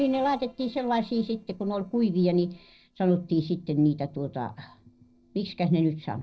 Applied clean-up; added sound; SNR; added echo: neural separator model SepFormer DNS4.